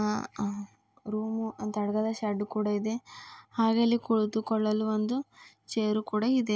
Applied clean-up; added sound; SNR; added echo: none; none; none; none.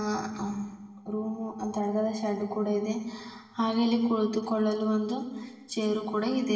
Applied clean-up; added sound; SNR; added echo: none; none; none; reverberation time 1.2 s.